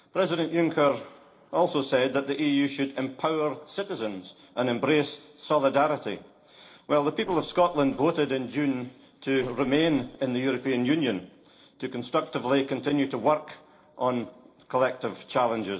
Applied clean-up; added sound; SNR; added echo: neural separator model SepFormer DNS4.